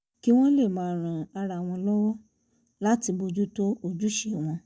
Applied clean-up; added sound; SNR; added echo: none; none; none; none.